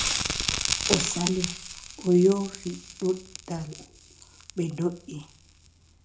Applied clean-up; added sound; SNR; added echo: none; Crackle; 4 dB; reverberation time 0.3 s.